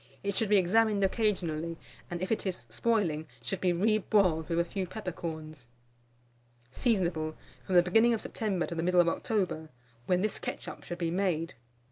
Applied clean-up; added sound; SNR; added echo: none; Boom; 16 dB; none.